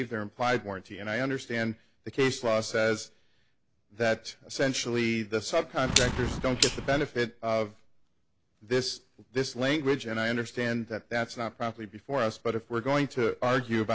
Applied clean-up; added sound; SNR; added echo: none; Clock; 2 dB; none.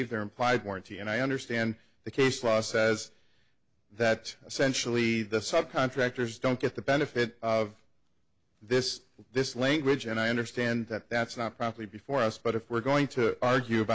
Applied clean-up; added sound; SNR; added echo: none; none; none; none.